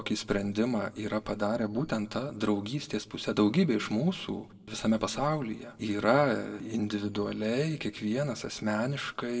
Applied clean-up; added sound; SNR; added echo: neural separator model SepFormer DNS4.